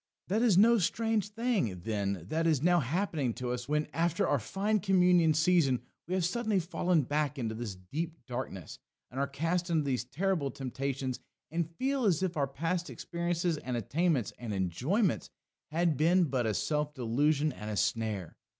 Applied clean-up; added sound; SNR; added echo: none; none; none; none.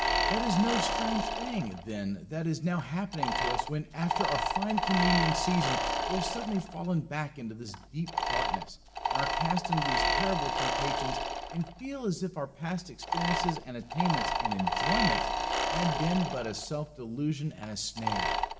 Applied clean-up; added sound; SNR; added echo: none; Mechanisms; -1 dB; reverberation time 0.6 s.